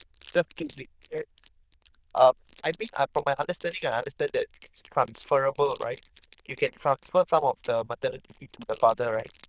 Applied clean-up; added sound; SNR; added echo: neural diffusion model UNIVERSE++.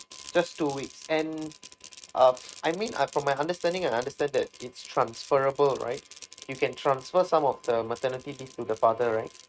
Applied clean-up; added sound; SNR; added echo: neural mask model RNNoise.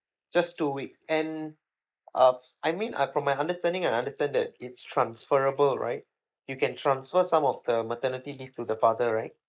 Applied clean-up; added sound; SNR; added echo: neural mask model Resemble Enhance denoiser.